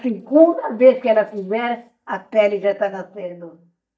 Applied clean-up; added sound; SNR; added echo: neural mask model DeepFilterNet 3.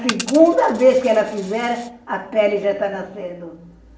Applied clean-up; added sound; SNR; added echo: none; Coin (dropping); 17 dB; reverberation time 0.5 s.